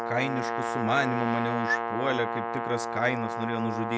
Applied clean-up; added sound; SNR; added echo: none; Brass instrument; 1 dB; none.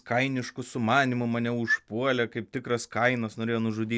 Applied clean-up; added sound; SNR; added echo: none; none; none; none.